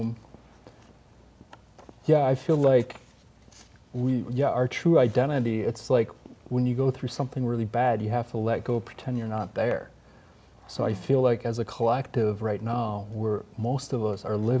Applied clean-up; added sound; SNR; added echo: none; none; none; none.